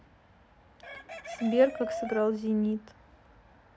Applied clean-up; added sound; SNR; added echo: none; Chicken, rooster; 11 dB; none.